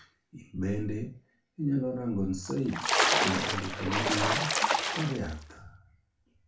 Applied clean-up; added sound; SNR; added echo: none; Splash, splatter; -4 dB; reverberation time 0.3 s.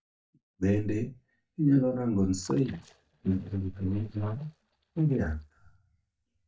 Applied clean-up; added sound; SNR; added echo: neural mask model DeepFilterNet 3.